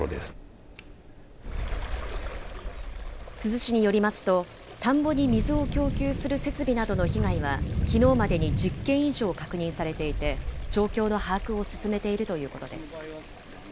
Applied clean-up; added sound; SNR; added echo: none; Thunder / Rain + Boom; 4 dB; none.